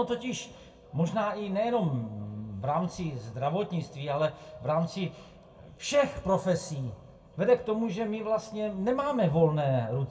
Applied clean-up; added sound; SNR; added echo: none; none; none; reverberation time 0.2 s.